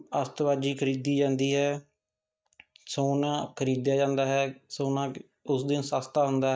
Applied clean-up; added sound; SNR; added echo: neural mask model DeepFilterNet 3.